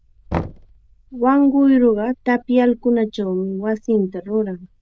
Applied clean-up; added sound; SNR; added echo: neural diffusion model UNIVERSE++.